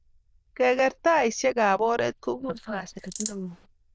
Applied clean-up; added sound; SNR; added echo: neural diffusion model UNIVERSE++.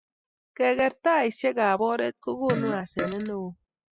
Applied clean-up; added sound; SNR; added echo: classical method spectral subtraction.